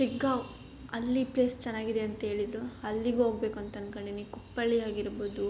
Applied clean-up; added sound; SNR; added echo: none; none; none; none.